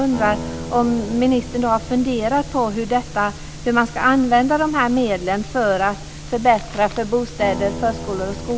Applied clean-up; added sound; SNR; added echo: none; Acoustic guitar; 15 dB; none.